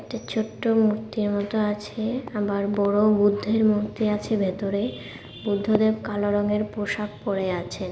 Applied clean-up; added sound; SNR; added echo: none; none; none; none.